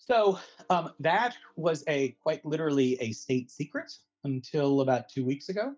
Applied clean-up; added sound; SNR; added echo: neural mask model DeepFilterNet 3.